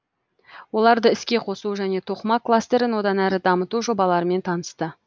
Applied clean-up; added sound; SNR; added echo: neural mask model Resemble Enhance denoiser.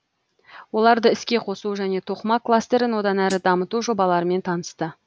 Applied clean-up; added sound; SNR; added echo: none; Hi-hat; 16 dB; none.